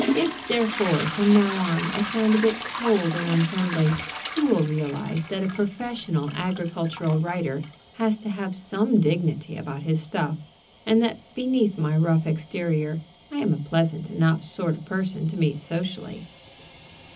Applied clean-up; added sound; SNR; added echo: none; Trickle, dribble / Toilet flush / Hiss; 11 dB; reverberation time 0.4 s.